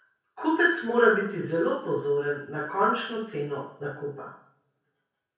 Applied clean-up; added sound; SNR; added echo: none; none; none; reverberation time 0.6 s.